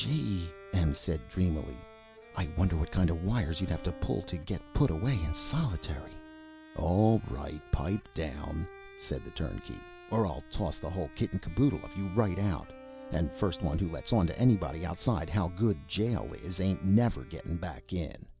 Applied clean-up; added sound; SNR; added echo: none; Bowed string instrument; 19 dB; none.